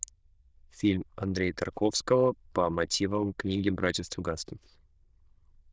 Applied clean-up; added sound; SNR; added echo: neural diffusion model UNIVERSE++.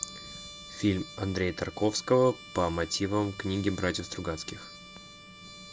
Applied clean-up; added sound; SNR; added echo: none; Trumpet; 17 dB; none.